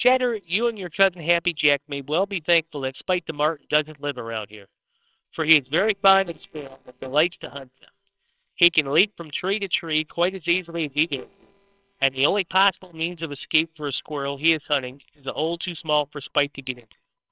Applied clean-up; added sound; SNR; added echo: neural separator model SepFormer WHAMR!.